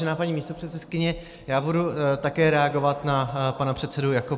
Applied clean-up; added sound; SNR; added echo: none; none; none; none.